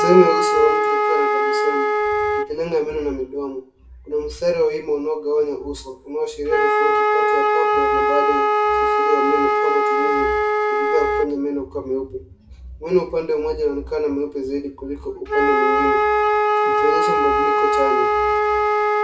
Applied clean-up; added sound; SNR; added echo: none; Wind instrument, woodwind instrument; -4 dB; reverberation time 0.3 s.